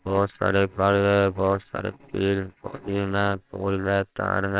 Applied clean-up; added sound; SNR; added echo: neural separator model SepFormer WHAMR!.